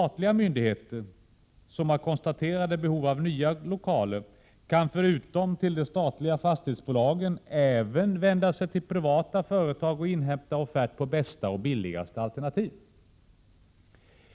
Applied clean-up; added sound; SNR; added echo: none; none; none; none.